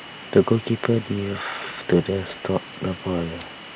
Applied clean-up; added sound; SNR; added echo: none; none; none; none.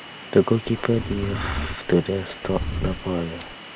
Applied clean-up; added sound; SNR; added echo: none; Livestock, farm animals, working animals; 7 dB; none.